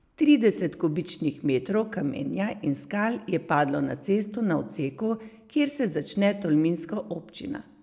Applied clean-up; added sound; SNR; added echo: none; none; none; none.